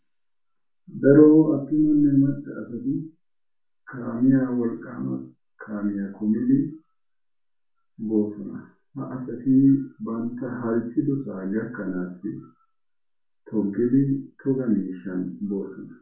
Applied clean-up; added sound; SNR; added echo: none; none; none; reverberation time 0.3 s.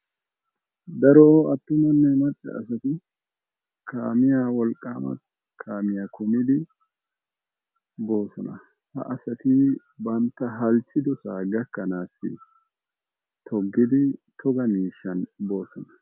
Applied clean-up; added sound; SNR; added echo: none; none; none; none.